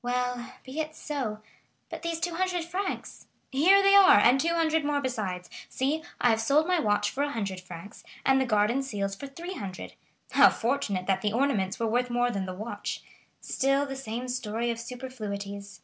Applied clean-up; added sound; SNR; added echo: none; none; none; none.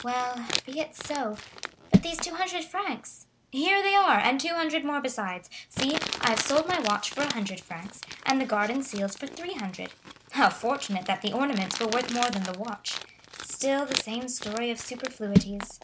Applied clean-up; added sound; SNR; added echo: none; Crumpling, crinkling; 5 dB; none.